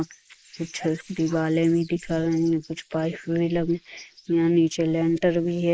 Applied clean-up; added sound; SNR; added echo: neural mask model Resemble Enhance denoiser.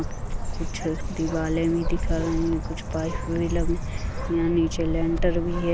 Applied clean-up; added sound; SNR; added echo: none; Bird; 1 dB; none.